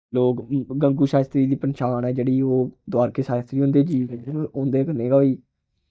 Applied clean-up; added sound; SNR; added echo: neural mask model DeepFilterNet 3.